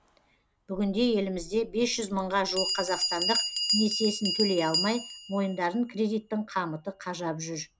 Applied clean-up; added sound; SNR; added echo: none; Bell; 5 dB; none.